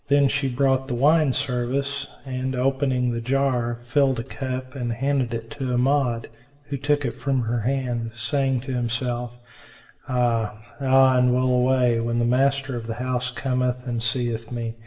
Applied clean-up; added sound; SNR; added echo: none; none; none; reverberation time 0.7 s.